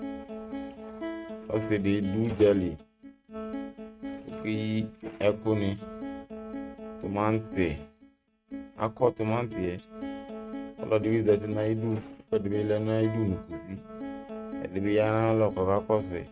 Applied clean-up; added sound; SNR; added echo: neural mask model RNNoise.